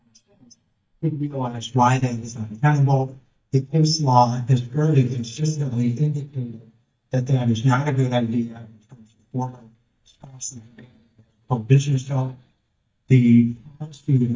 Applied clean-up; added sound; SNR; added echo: neural mask model DeepFilterNet 3.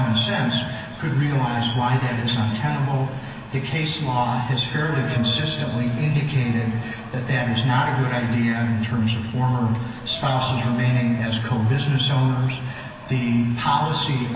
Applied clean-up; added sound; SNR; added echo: none; Breathing; 19 dB; reverberation time 1.9 s.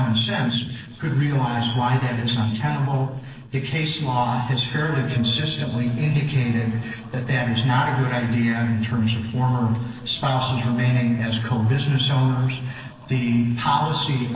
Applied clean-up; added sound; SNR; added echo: neural separator model SepFormer DNS4.